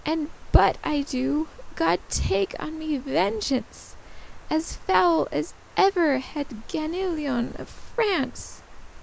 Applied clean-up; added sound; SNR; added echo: none; Water; 15 dB; none.